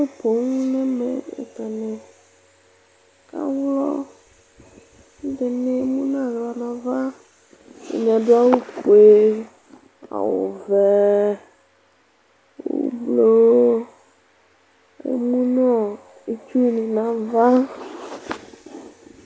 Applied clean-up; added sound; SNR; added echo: none; none; none; none.